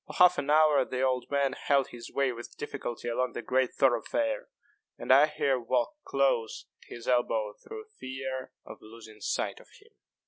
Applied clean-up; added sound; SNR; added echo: none; none; none; none.